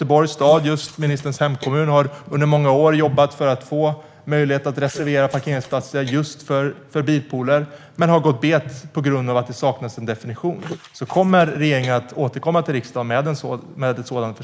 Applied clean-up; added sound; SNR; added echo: neural mask model Resemble Enhance denoiser.